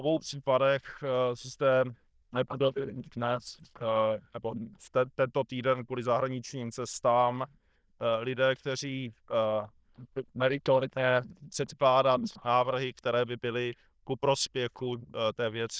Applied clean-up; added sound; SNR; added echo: neural diffusion model UNIVERSE++.